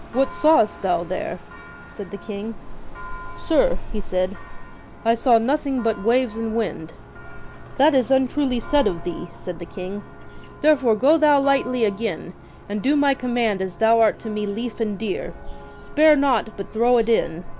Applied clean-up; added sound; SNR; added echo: none; Church bell; 11 dB; none.